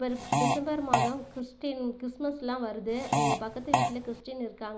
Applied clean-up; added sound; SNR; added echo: none; Fart; -4 dB; none.